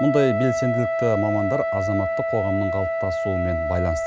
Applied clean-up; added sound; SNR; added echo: none; Wind instrument, woodwind instrument; 0 dB; none.